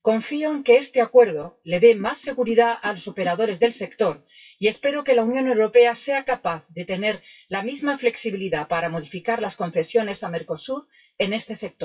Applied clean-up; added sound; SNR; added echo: classical method WPE with log-MMSE.